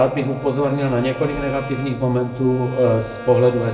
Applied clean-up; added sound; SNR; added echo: none; Bowed string instrument; 17 dB; reverberation time 0.6 s.